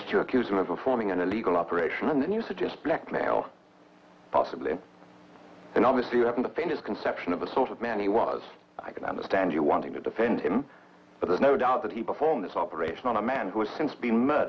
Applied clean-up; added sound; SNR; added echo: none; Walk, footsteps; 19 dB; none.